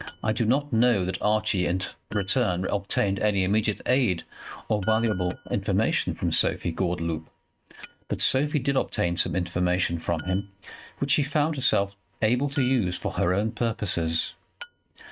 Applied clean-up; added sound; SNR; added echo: neural mask model RNNoise.